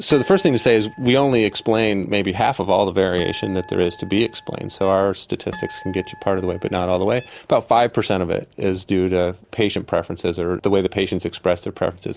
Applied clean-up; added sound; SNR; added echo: none; Harp; 19 dB; none.